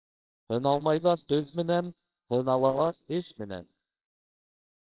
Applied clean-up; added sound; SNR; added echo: neural separator model SepFormer WHAMR!.